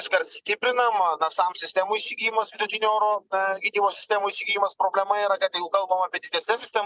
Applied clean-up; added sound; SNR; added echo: none; none; none; none.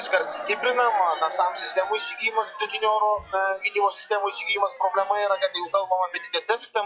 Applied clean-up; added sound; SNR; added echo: classical method log-MMSE.